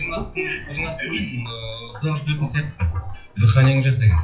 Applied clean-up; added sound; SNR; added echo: classical method WPE with log-MMSE.